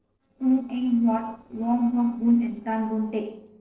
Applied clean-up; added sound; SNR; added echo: neural separator model SepFormer DNS4.